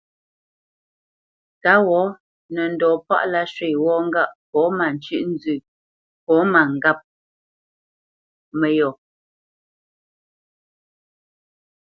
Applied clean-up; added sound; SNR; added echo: none; none; none; none.